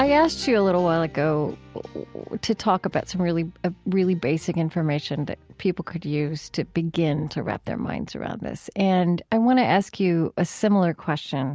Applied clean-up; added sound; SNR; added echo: none; none; none; none.